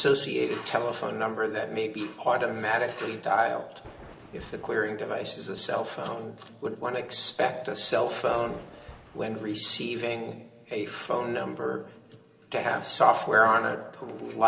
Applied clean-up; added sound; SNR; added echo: none; Thunder; 19 dB; reverberation time 2.9 s.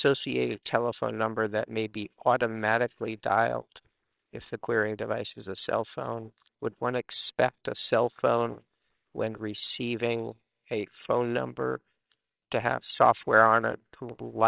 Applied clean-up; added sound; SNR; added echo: neural separator model SepFormer WHAMR!.